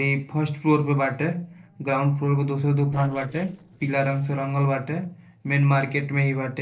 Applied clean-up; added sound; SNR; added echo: neural separator model SepFormer DNS4.